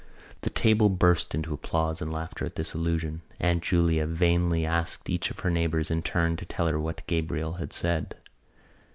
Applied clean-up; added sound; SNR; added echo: none; none; none; none.